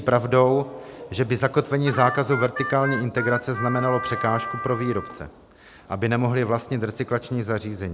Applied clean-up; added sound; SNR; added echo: none; Harmonica; 7 dB; none.